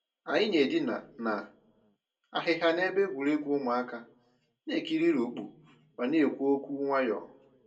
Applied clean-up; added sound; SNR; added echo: none; none; none; reverberation time 0.2 s.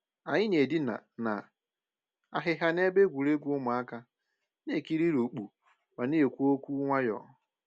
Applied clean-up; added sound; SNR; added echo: none; none; none; none.